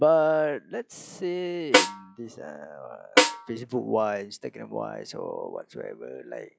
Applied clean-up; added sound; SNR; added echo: classical method log-MMSE.